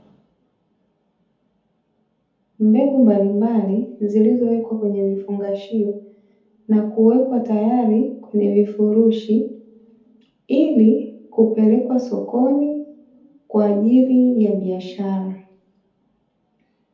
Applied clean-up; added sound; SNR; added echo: none; none; none; reverberation time 0.6 s.